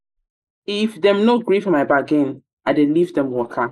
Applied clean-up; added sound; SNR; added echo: neural mask model Resemble Enhance denoiser.